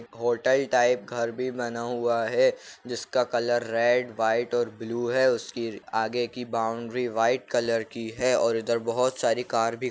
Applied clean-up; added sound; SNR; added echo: none; none; none; none.